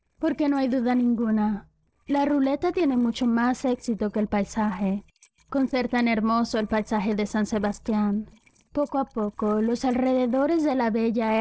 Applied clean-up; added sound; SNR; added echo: neural separator model SepFormer DNS4.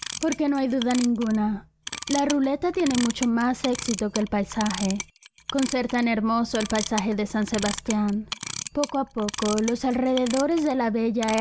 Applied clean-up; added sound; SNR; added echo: none; Clock; 11 dB; none.